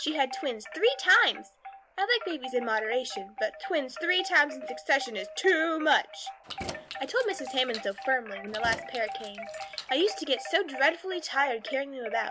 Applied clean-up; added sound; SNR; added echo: none; Keys jangling + Wind chime; 12 dB; none.